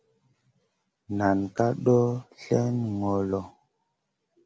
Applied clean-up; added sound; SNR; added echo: none; none; none; none.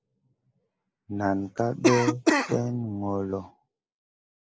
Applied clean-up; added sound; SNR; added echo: neural mask model Resemble Enhance denoiser.